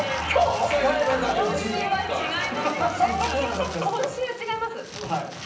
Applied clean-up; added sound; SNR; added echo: none; Crumpling, crinkling; 18 dB; reverberation time 0.6 s.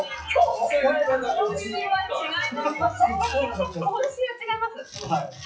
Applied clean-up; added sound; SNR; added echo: classical method WPE with log-MMSE.